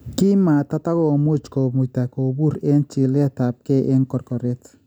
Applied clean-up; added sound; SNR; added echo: none; none; none; none.